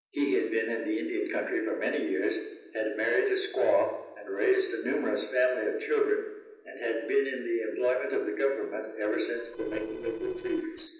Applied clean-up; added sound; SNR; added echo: neural separator model SepFormer DNS4.